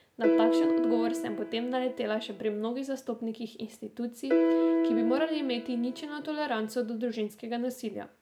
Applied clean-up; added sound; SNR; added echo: none; Piano; -2 dB; none.